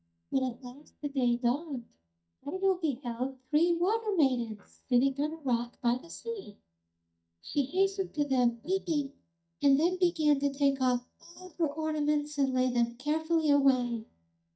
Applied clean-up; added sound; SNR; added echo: neural mask model DeepFilterNet 3.